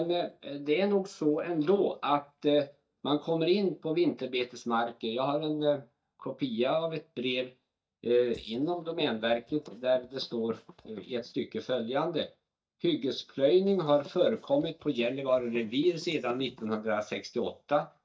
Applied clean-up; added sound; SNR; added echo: neural mask model DeepFilterNet 3.